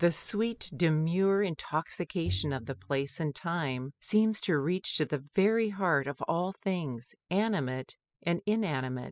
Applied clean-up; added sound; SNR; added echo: classical method spectral subtraction.